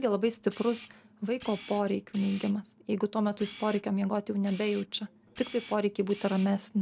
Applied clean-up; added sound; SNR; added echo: none; Camera; 19 dB; none.